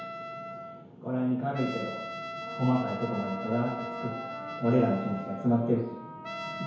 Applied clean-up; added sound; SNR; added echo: none; Trumpet; 9 dB; reverberation time 1.0 s.